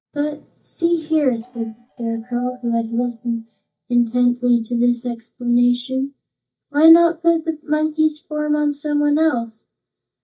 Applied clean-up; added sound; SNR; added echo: neural mask model DeepFilterNet 3.